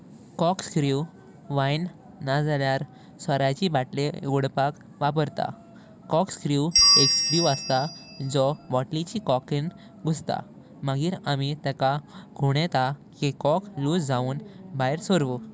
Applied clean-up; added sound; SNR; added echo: none; Bell; -3 dB; none.